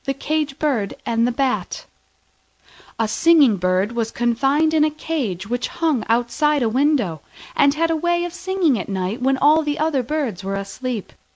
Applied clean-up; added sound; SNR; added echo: none; none; none; none.